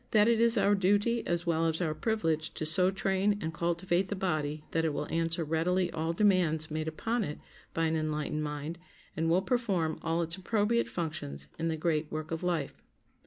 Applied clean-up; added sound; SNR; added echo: none; none; none; none.